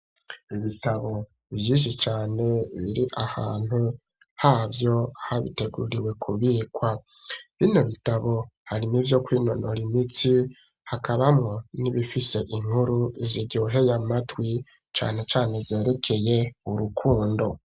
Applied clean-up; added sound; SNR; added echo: none; none; none; none.